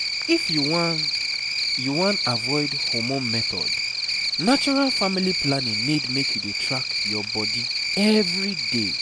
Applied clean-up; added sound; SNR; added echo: none; Cricket; -1 dB; none.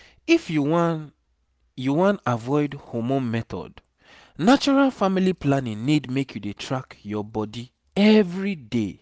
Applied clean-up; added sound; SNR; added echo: none; none; none; none.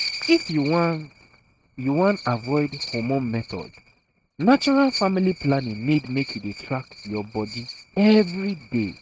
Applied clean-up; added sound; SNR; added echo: neural mask model RNNoise.